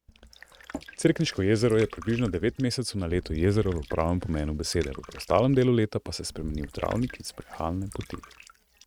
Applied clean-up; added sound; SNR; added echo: neural mask model RNNoise.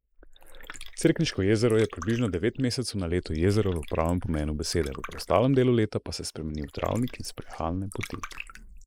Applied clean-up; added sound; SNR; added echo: neural mask model Resemble Enhance denoiser.